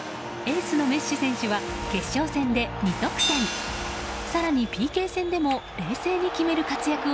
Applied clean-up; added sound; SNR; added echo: none; Vehicle + Hi-hat; 10 dB; none.